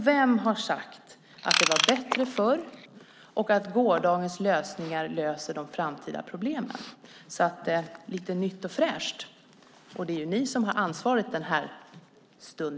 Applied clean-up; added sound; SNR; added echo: none; Ratchet, pawl / Tools; 0 dB; none.